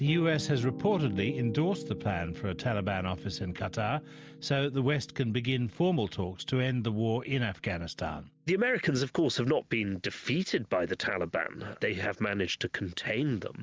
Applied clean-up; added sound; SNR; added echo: none; Piano; 15 dB; none.